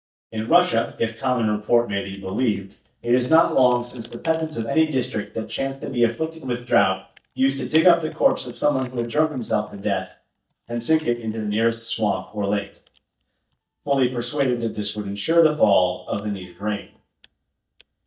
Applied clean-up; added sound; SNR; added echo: neural mask model DeepFilterNet 3.